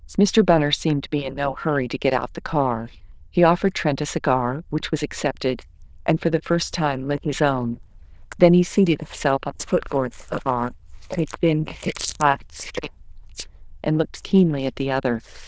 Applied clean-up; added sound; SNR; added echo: neural diffusion model UNIVERSE++.